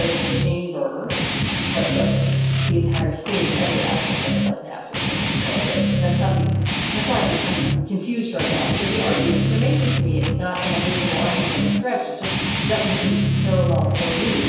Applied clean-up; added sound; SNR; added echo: none; Guitar; -4 dB; reverberation time 1.2 s.